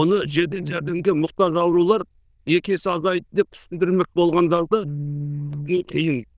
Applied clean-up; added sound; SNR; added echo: neural diffusion model UNIVERSE++.